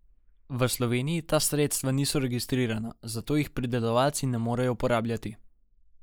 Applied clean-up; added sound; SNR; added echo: neural mask model Resemble Enhance denoiser.